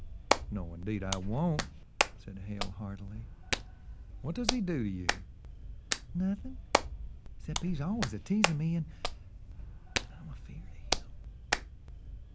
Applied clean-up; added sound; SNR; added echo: none; Hands; -1 dB; none.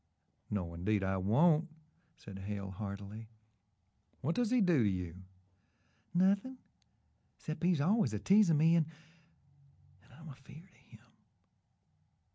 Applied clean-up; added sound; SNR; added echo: none; none; none; none.